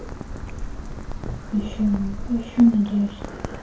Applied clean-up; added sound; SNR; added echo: none; Rain; 8 dB; reverberation time 0.4 s.